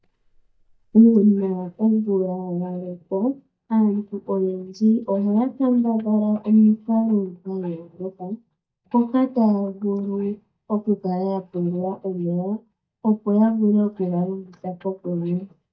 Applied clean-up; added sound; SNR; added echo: neural mask model DeepFilterNet 3.